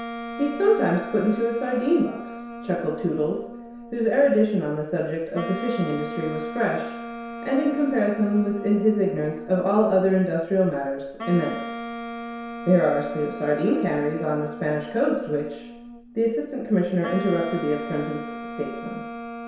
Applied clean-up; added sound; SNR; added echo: none; Wind instrument, woodwind instrument; 11 dB; reverberation time 0.7 s.